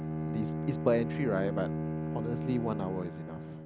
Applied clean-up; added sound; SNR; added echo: none; Bowed string instrument; 1 dB; none.